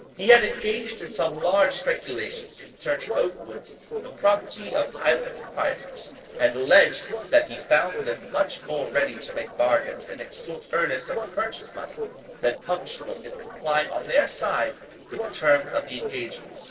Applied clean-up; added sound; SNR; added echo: neural separator model SepFormer DNS4.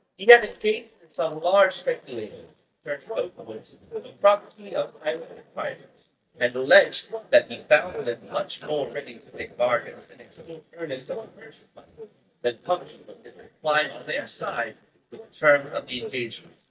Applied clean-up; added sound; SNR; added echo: neural mask model DeepFilterNet 3.